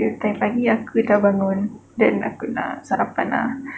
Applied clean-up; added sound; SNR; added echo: none; none; none; none.